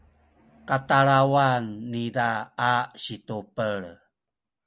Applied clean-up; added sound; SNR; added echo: none; none; none; none.